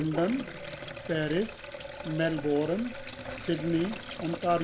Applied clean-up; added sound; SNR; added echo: none; Sink (filling or washing); 9 dB; none.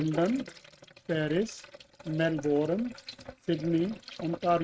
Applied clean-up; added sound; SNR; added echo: neural mask model RNNoise.